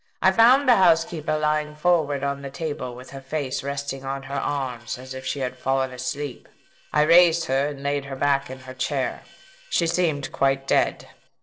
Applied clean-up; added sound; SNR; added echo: neural separator model SepFormer DNS4.